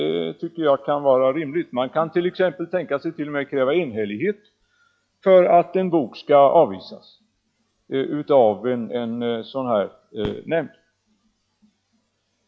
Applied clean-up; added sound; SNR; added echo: classical method log-MMSE.